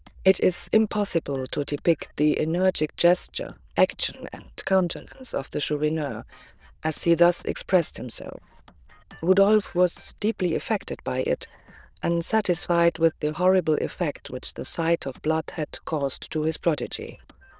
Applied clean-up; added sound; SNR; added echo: neural diffusion model UNIVERSE++.